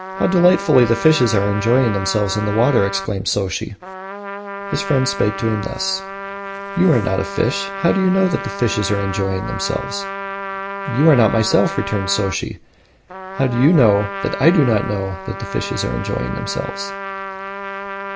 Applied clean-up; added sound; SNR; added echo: none; Trumpet; 9 dB; none.